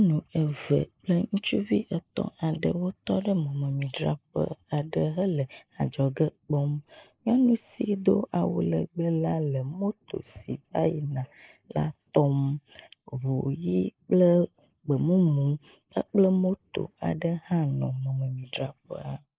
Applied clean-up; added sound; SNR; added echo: neural mask model Resemble Enhance denoiser.